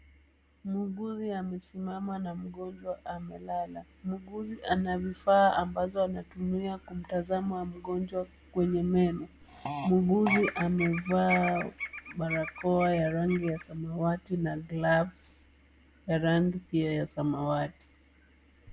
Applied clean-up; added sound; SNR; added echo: none; Fart + Bird vocalization, bird call, bird song; 7 dB; none.